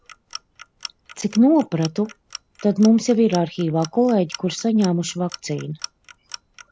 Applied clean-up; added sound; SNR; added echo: none; Clock; 19 dB; none.